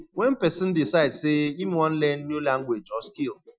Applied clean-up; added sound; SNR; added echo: classical method Wiener filter.